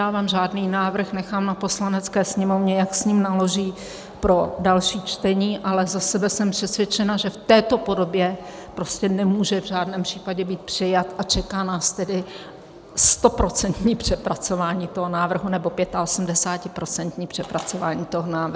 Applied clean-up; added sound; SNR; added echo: none; none; none; none.